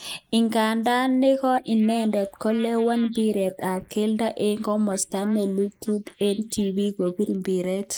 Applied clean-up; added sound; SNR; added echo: neural mask model Resemble Enhance denoiser.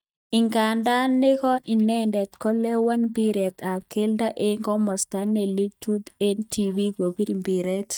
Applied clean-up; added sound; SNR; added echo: neural mask model DeepFilterNet 3.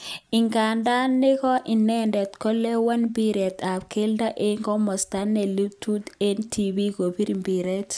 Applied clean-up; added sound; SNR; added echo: none; none; none; none.